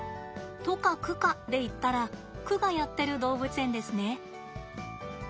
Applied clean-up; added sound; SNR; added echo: none; none; none; none.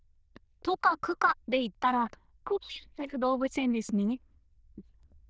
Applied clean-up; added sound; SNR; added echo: neural diffusion model UNIVERSE++.